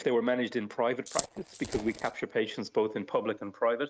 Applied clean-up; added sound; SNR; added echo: neural mask model RNNoise.